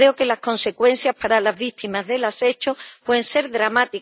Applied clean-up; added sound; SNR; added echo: none; none; none; none.